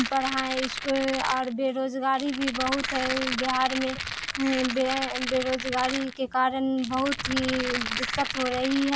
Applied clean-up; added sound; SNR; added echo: none; Rattle; 6 dB; none.